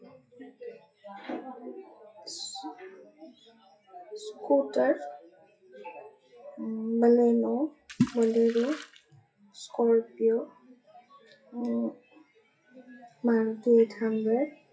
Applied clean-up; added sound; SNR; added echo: classical method WPE with log-MMSE.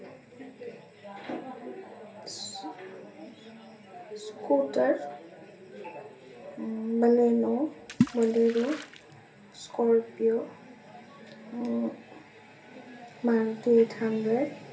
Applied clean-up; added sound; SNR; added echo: none; Water / Splash, splatter; 4 dB; reverberation time 0.3 s.